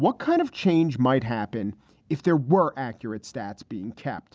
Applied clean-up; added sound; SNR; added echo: none; none; none; none.